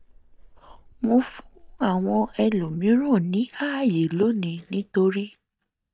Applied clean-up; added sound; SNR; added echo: neural mask model DeepFilterNet 3.